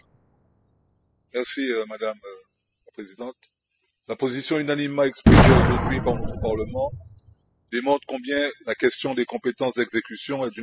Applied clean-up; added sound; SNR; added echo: classical method spectral subtraction.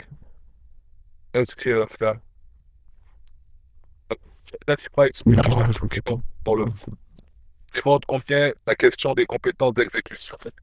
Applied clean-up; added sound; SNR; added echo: neural diffusion model UNIVERSE++.